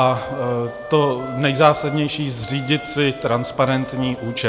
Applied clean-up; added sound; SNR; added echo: none; Wind instrument, woodwind instrument; 14 dB; none.